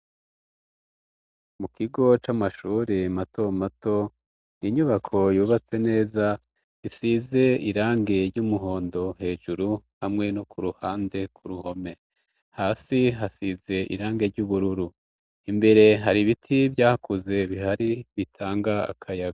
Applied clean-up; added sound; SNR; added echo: none; none; none; none.